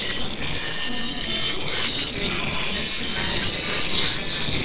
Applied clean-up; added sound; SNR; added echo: neural separator model SepFormer WHAMR!.